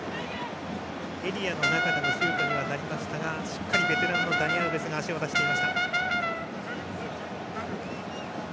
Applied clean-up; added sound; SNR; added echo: none; Brass instrument; -5 dB; none.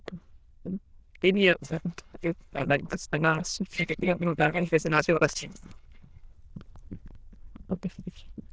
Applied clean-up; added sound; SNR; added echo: neural diffusion model UNIVERSE++.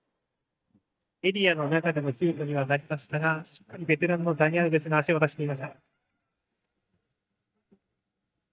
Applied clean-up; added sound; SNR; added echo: neural mask model DeepFilterNet 3.